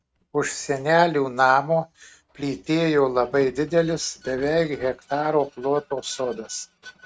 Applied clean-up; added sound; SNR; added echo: neural mask model RNNoise.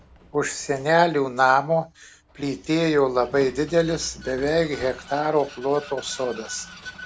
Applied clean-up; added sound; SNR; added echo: none; Vehicle; 20 dB; none.